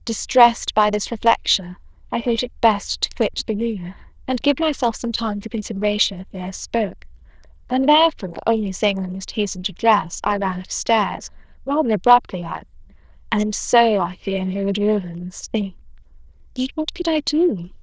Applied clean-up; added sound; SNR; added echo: neural diffusion model UNIVERSE++.